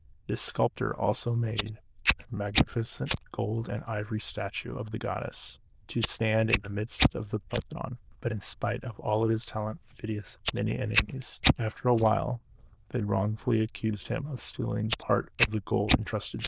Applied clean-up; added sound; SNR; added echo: neural diffusion model UNIVERSE++.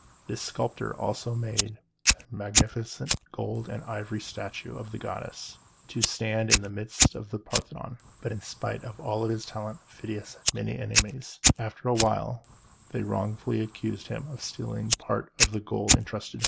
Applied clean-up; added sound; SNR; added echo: none; Fire; -1 dB; none.